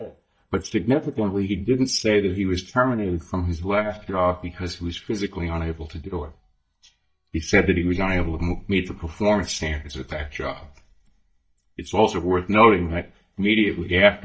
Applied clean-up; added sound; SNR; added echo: neural mask model DeepFilterNet 3.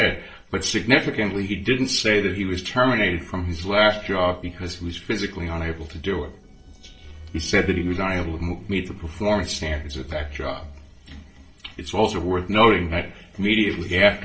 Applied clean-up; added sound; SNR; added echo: neural separator model SepFormer DNS4.